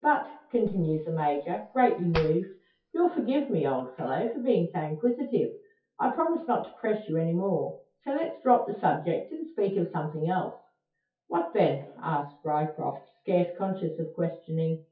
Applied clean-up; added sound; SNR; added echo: classical method WPE with log-MMSE.